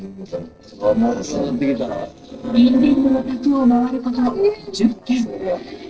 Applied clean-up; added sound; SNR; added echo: neural separator model SepFormer DNS4.